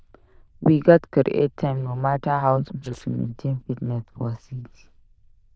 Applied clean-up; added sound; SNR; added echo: neural diffusion model UNIVERSE++.